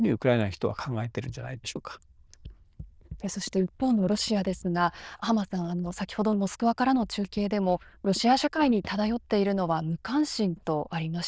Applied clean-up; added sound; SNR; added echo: neural diffusion model UNIVERSE++.